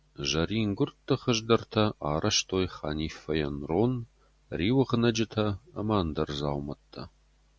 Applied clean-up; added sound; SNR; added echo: none; none; none; none.